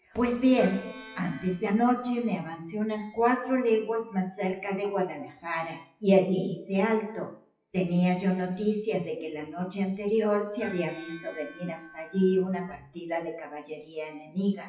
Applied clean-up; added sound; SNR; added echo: classical method WPE with log-MMSE.